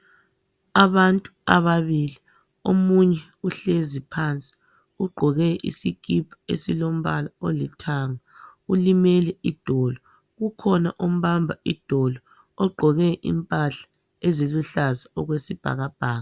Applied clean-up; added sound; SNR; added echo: none; none; none; none.